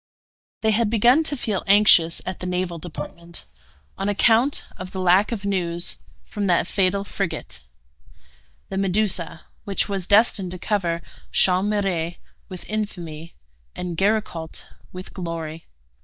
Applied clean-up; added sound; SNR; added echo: neural mask model DeepFilterNet 3.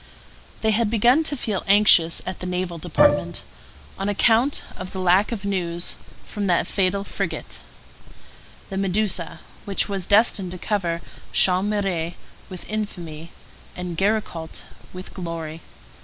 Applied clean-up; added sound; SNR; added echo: none; Bowed string instrument; -2 dB; none.